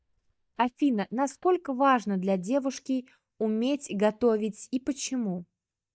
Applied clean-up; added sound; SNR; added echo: neural mask model DeepFilterNet 3.